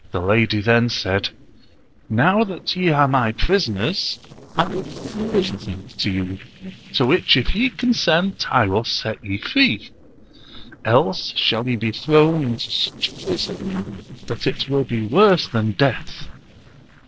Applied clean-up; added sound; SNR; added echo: neural separator model SepFormer DNS4.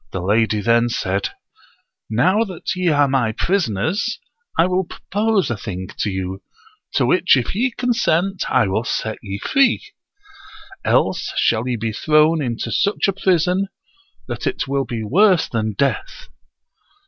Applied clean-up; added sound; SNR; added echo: none; none; none; none.